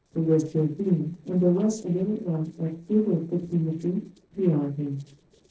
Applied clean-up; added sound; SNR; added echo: neural separator model SepFormer DNS4.